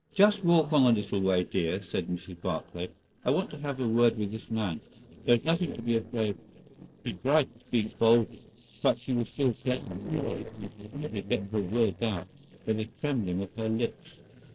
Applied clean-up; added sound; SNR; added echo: neural separator model SepFormer DNS4.